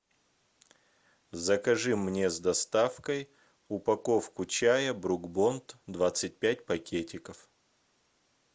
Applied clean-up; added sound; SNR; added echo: none; none; none; none.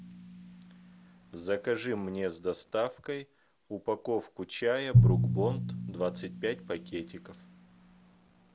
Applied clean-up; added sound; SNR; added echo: none; Drum; -2 dB; none.